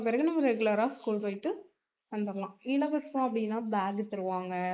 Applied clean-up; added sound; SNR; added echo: neural mask model Resemble Enhance denoiser.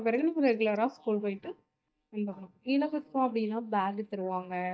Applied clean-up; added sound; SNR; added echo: neural mask model DeepFilterNet 3.